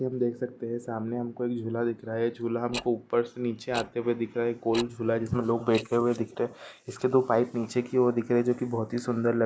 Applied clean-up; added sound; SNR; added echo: neural mask model Resemble Enhance denoiser.